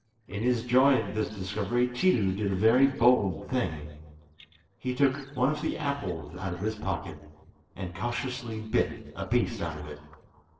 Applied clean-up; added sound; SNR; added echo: neural separator model SepFormer DNS4.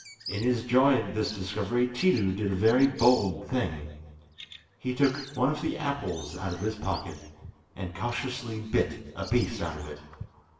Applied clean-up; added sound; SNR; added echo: none; Bird vocalization, bird call, bird song; 18 dB; reverberation time 1.0 s.